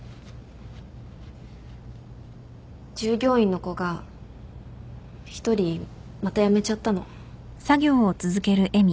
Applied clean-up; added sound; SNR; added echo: none; none; none; none.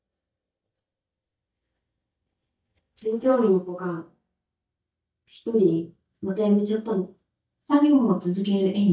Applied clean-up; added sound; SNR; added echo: neural mask model DeepFilterNet 3.